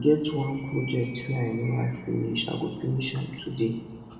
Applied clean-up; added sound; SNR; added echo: none; Animal; 18 dB; reverberation time 1.0 s.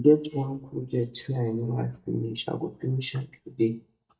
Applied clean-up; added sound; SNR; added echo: neural mask model DeepFilterNet 3.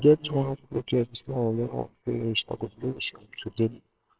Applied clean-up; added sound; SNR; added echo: neural separator model SepFormer WHAMR!.